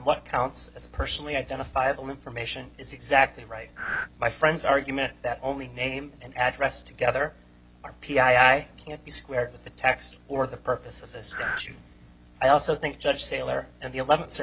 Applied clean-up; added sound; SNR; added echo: none; Breathing; 4 dB; none.